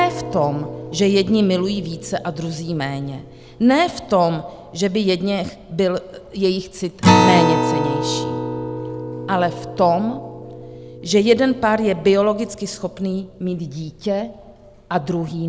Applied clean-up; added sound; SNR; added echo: none; Acoustic guitar; 5 dB; none.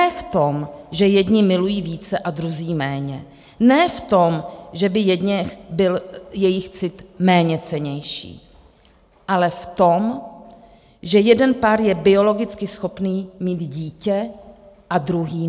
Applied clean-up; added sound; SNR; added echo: none; none; none; none.